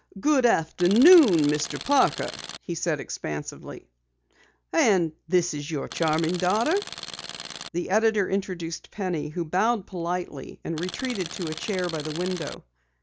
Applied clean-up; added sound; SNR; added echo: none; Tools; 12 dB; none.